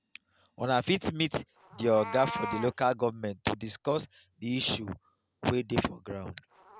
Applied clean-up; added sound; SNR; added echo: none; Meow; 14 dB; none.